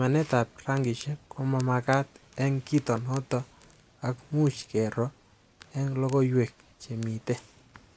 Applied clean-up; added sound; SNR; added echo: none; none; none; none.